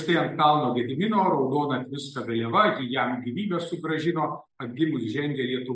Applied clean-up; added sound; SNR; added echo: none; none; none; none.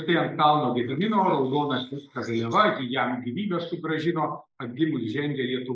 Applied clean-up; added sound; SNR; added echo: neural mask model Resemble Enhance denoiser.